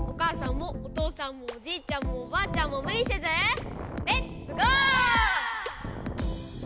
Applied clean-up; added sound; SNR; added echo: none; Wind; 11 dB; none.